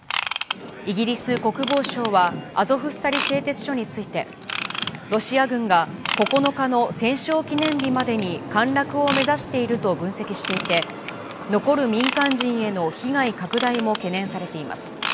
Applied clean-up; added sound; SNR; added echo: none; Ratchet, pawl / Tools; 8 dB; none.